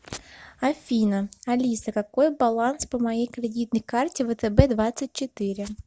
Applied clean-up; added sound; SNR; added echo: none; none; none; none.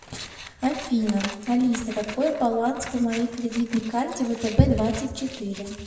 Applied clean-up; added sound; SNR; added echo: none; Scissors; 15 dB; reverberation time 1.4 s.